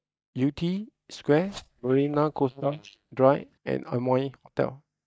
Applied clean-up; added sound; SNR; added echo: neural mask model DeepFilterNet 3.